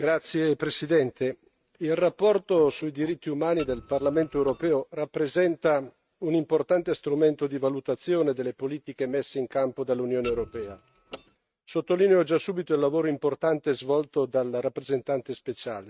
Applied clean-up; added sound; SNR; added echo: neural mask model RNNoise.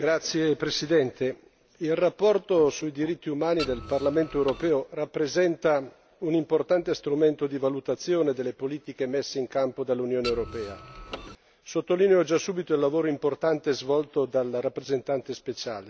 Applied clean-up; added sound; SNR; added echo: none; Printer; 13 dB; none.